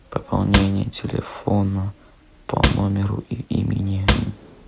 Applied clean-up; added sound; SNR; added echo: none; Cupboard open or close / Drawer open or close; 1 dB; none.